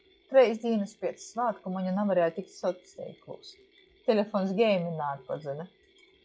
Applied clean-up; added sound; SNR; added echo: classical method log-MMSE.